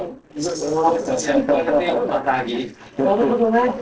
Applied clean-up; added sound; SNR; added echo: neural separator model SepFormer DNS4.